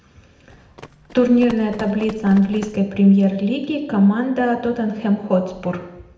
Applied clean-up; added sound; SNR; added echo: none; Run; 18 dB; reverberation time 0.7 s.